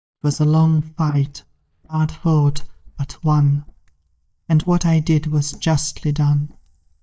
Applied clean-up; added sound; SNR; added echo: neural mask model DeepFilterNet 3.